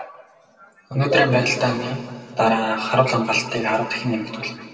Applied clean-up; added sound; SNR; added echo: none; none; none; reverberation time 1.7 s.